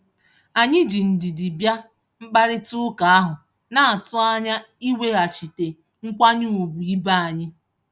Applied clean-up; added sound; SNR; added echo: none; none; none; none.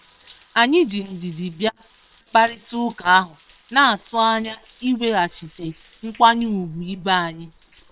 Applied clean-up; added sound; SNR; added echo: neural separator model SepFormer WHAM!.